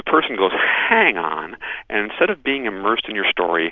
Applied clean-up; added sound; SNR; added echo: none; none; none; none.